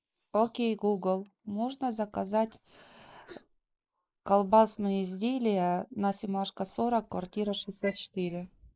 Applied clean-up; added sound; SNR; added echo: neural mask model Resemble Enhance denoiser.